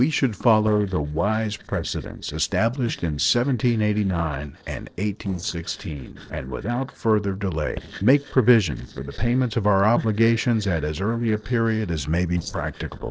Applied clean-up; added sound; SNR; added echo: neural separator model SepFormer DNS4.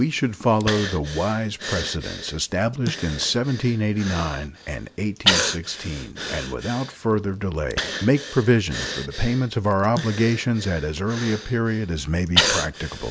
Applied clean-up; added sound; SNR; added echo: none; Breathing; 6 dB; none.